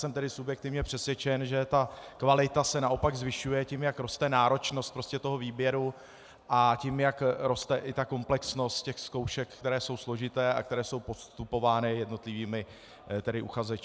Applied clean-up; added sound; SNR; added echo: none; none; none; none.